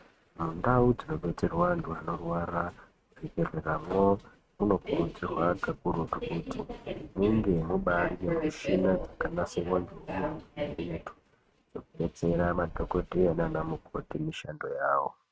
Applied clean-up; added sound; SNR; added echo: neural mask model RNNoise.